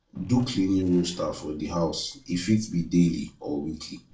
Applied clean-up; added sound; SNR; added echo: neural separator model SepFormer DNS4.